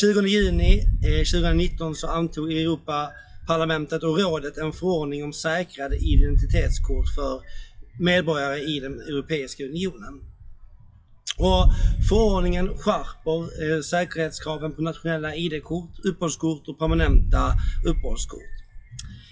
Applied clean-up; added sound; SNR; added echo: classical method WPE with log-MMSE.